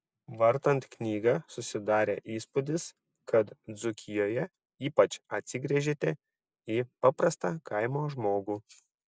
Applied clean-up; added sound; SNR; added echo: none; none; none; none.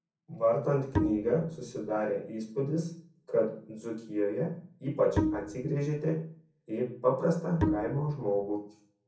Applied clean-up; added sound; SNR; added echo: none; Bowed string instrument; 2 dB; reverberation time 0.6 s.